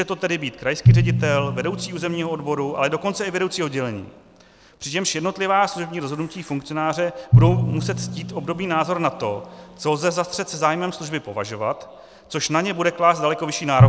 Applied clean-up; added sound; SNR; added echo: none; Drum; 1 dB; none.